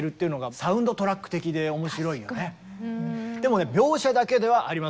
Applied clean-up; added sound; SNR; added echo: none; none; none; none.